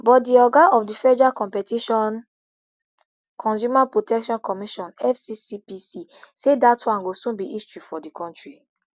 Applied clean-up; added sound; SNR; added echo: none; none; none; none.